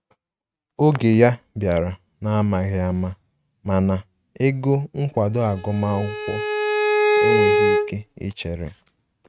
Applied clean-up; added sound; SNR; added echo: neural mask model RNNoise.